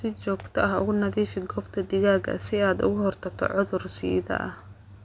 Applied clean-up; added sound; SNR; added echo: none; none; none; none.